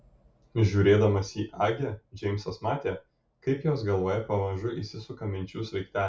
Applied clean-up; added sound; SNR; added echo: none; none; none; none.